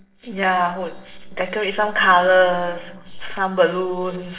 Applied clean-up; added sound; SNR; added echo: neural separator model SepFormer DNS4.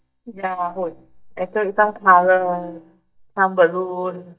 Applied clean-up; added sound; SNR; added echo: neural mask model DeepFilterNet 3.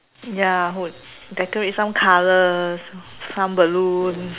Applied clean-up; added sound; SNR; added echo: none; none; none; none.